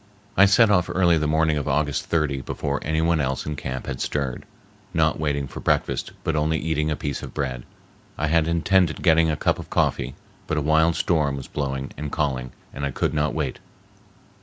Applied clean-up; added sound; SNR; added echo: none; none; none; none.